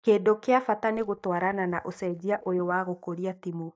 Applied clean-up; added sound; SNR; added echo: neural mask model DeepFilterNet 3.